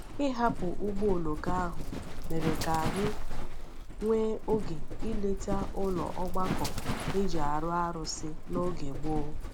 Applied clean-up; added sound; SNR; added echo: none; Livestock, farm animals, working animals; -3 dB; none.